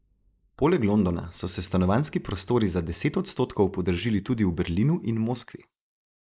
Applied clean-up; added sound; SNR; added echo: neural mask model Resemble Enhance denoiser.